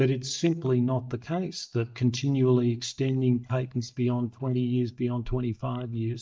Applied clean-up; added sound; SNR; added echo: neural mask model DeepFilterNet 3.